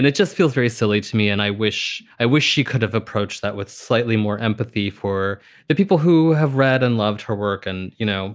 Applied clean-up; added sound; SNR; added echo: none; none; none; none.